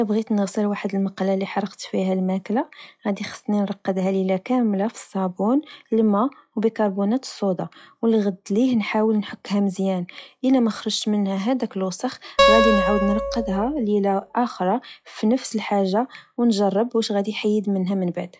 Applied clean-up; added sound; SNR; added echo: classical method log-MMSE.